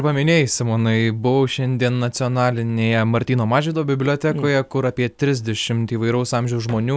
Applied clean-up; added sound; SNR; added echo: none; none; none; none.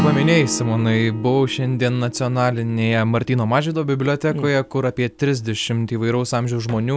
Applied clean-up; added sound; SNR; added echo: none; Acoustic guitar / Strum; 11 dB; none.